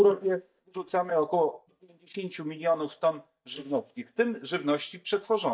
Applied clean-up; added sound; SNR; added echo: neural mask model DeepFilterNet 3.